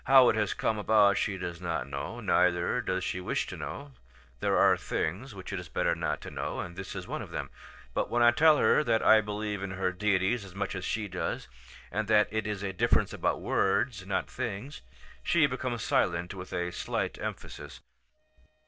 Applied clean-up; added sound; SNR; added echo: neural separator model SepFormer DNS4.